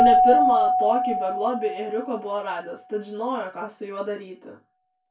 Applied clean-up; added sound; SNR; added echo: none; Keyboard (musical); -4 dB; reverberation time 0.2 s.